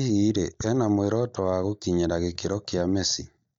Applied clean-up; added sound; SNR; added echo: neural mask model DeepFilterNet 3.